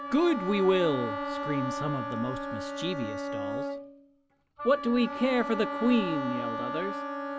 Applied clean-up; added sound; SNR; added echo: none; Bowed string instrument + Wind instrument, woodwind instrument; 5 dB; none.